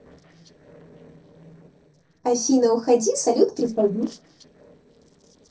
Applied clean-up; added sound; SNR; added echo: neural separator model SepFormer DNS4.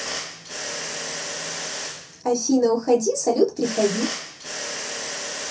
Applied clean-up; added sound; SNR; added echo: none; Mechanisms; 7 dB; reverberation time 0.3 s.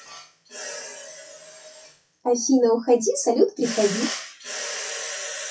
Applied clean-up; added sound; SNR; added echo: classical method WPE with log-MMSE.